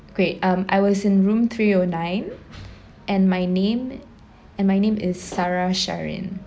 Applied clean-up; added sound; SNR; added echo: none; Slam / Wood; 18 dB; none.